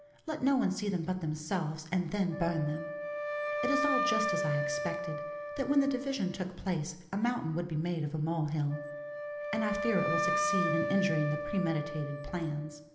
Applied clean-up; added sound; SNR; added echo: none; Wind instrument, woodwind instrument; 3 dB; reverberation time 0.8 s.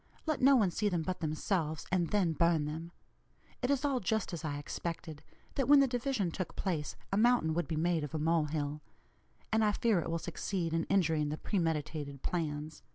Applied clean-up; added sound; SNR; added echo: none; none; none; none.